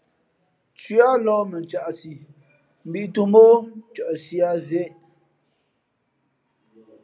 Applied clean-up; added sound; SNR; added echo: none; none; none; none.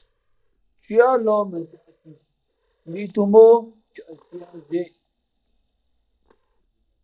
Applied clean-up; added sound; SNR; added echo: neural mask model DeepFilterNet 3.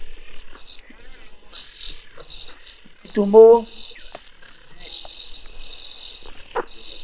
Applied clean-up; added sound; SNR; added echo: neural separator model SepFormer WHAM!.